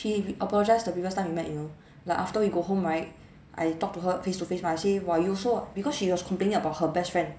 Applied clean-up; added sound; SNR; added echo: none; none; none; none.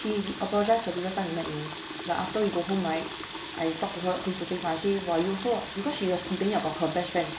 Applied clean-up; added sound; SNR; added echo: none; Water tap, faucet; 4 dB; none.